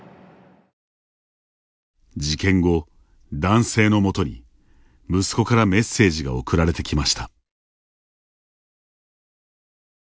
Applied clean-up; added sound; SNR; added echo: none; none; none; none.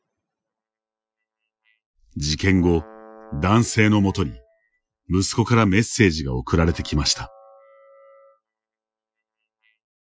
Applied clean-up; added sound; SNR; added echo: classical method Wiener filter.